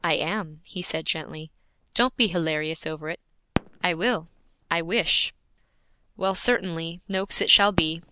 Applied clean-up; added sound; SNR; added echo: none; Fireworks; 13 dB; none.